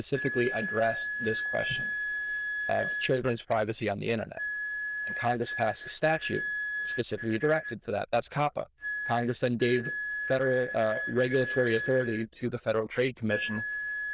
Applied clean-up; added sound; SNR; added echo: neural diffusion model UNIVERSE++.